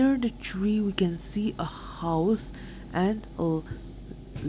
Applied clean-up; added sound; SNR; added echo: none; none; none; none.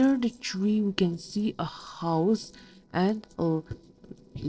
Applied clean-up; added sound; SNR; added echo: neural separator model SepFormer DNS4.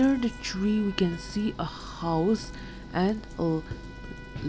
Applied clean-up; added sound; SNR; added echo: none; Trumpet + Coin (dropping); 18 dB; none.